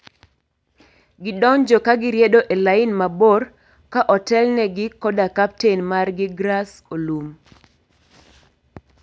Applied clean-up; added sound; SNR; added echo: none; none; none; none.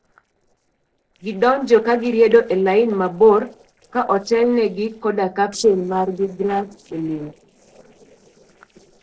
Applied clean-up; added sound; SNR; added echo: neural separator model SepFormer DNS4.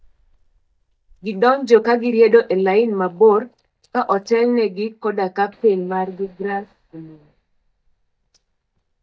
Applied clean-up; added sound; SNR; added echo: neural mask model DeepFilterNet 3.